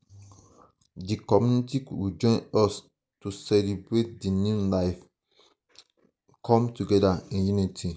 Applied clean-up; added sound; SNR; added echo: none; none; none; none.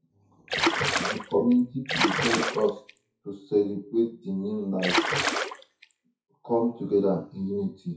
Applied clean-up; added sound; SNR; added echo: classical method WPE with log-MMSE.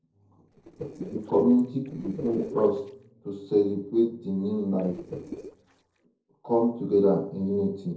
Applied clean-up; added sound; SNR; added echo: neural separator model SepFormer DNS4.